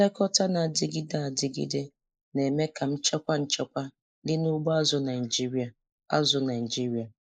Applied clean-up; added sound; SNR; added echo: neural mask model Resemble Enhance denoiser.